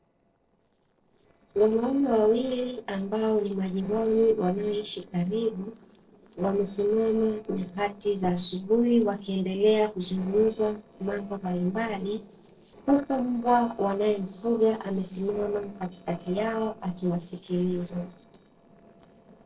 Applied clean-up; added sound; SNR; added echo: neural separator model SepFormer DNS4.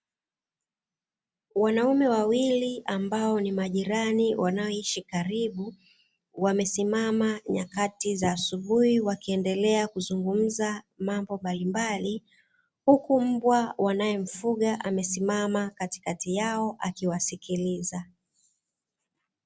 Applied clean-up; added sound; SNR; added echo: none; none; none; none.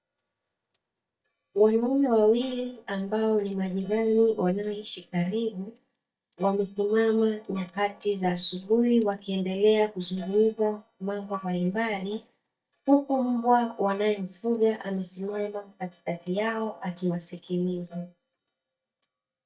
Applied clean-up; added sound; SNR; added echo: neural mask model DeepFilterNet 3.